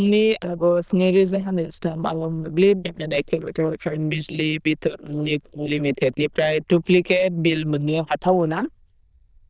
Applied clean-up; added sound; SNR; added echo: neural diffusion model UNIVERSE++.